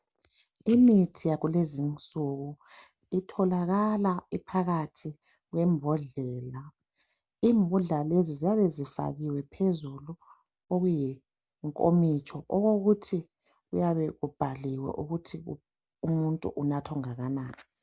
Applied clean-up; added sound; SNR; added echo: none; none; none; none.